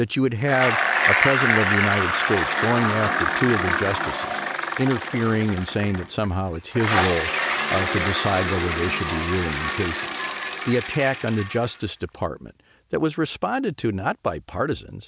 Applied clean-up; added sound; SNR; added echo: none; Bicycle; 1 dB; none.